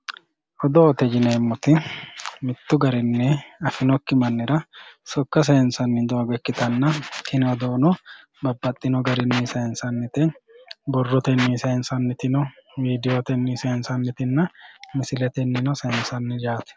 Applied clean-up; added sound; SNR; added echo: none; none; none; none.